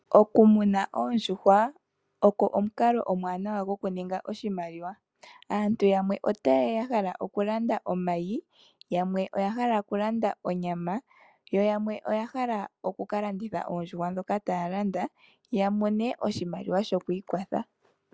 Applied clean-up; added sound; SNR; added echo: none; none; none; none.